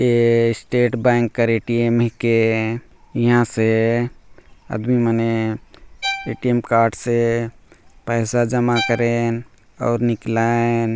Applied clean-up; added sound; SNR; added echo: none; Bowed string instrument; 12 dB; none.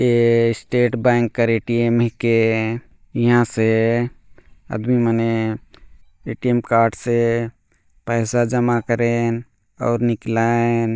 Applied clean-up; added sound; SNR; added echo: neural mask model DeepFilterNet 3.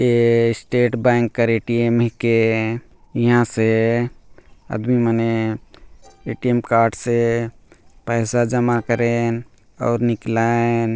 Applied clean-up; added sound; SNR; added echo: neural separator model SepFormer DNS4.